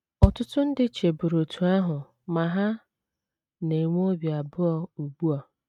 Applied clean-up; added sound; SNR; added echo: neural mask model RNNoise.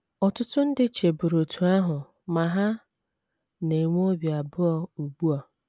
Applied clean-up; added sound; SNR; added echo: none; none; none; none.